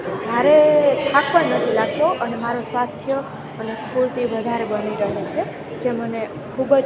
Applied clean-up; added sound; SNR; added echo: none; none; none; none.